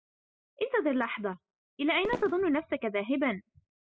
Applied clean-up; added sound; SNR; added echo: classical method spectral subtraction.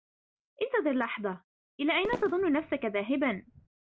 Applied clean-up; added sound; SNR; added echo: none; Fireworks; 13 dB; none.